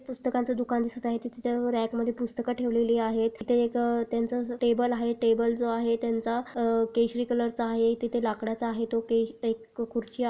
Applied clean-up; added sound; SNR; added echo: none; none; none; none.